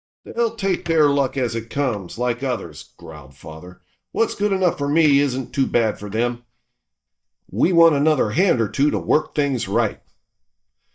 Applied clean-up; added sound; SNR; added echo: neural mask model DeepFilterNet 3.